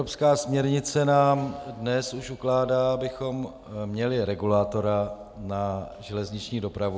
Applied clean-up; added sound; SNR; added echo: none; none; none; none.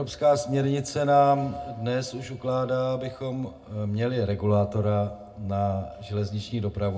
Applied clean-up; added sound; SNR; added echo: none; none; none; reverberation time 0.2 s.